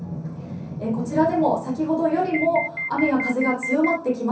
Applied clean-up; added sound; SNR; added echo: none; Alarm; 7 dB; reverberation time 0.6 s.